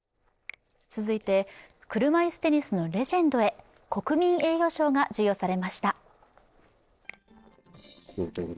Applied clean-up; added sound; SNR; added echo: neural separator model SepFormer DNS4.